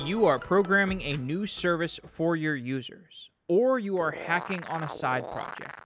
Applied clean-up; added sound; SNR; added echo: none; Animal; 11 dB; none.